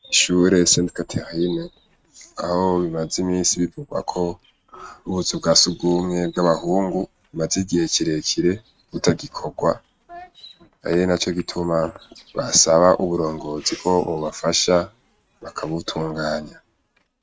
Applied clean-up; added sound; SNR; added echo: neural mask model RNNoise.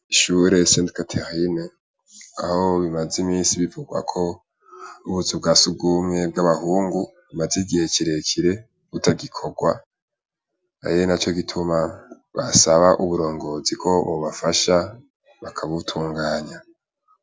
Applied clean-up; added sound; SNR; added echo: none; none; none; none.